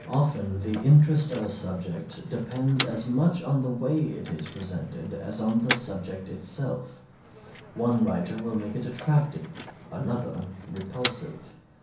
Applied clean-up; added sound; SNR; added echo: none; Motor vehicle (road); 9 dB; reverberation time 0.6 s.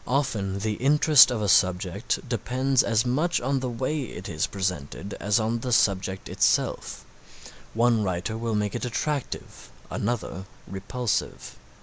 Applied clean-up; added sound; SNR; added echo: none; none; none; none.